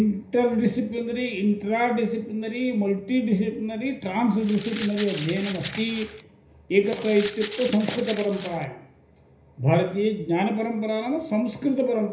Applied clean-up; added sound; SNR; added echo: none; Rattle (instrument); 13 dB; reverberation time 0.5 s.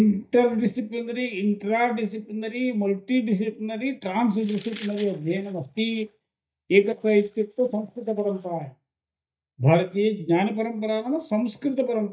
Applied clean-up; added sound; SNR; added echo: neural mask model DeepFilterNet 3.